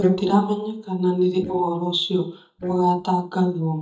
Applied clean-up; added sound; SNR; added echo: neural mask model DeepFilterNet 3.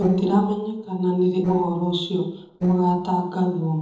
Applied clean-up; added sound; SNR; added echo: neural separator model SepFormer DNS4.